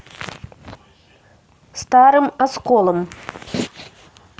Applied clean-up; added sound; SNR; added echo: none; none; none; none.